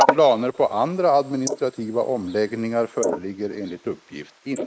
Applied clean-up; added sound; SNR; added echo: neural mask model Resemble Enhance denoiser.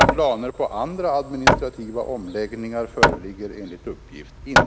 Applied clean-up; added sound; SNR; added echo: none; Hammer; -3 dB; none.